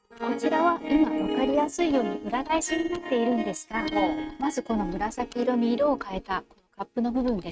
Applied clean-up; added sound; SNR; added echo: neural mask model RNNoise.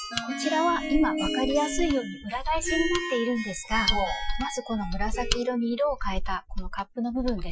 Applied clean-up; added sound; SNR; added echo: classical method Wiener filter.